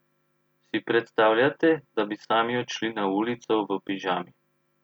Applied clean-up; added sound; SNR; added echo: none; none; none; none.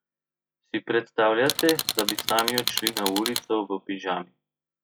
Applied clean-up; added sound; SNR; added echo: classical method log-MMSE.